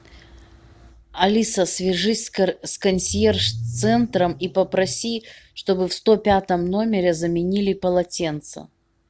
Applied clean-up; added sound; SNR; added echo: none; none; none; none.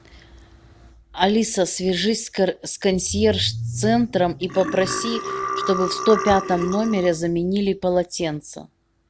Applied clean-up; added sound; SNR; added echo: none; Burping, eructation; 6 dB; none.